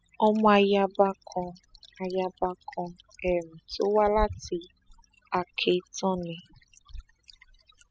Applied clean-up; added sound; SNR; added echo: classical method spectral subtraction.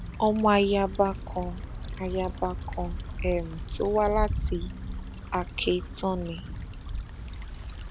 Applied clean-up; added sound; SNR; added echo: none; Stream / Trickle, dribble / Traffic noise, roadway noise; 5 dB; none.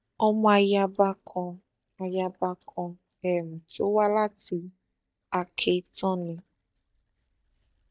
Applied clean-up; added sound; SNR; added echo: neural mask model DeepFilterNet 3.